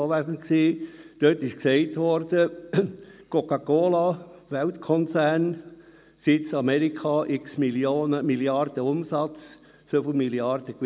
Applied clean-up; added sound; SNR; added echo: none; none; none; none.